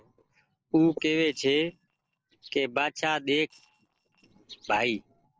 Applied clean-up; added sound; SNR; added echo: neural separator model SepFormer DNS4.